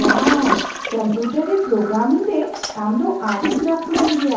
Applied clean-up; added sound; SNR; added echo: none; Toilet flush; 4 dB; reverberation time 0.6 s.